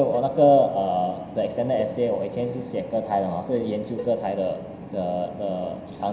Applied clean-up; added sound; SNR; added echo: none; Cowbell; 18 dB; reverberation time 0.9 s.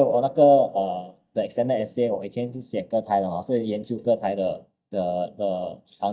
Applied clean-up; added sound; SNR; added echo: neural mask model DeepFilterNet 3.